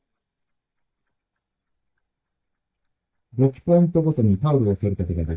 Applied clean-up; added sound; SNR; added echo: neural mask model DeepFilterNet 3.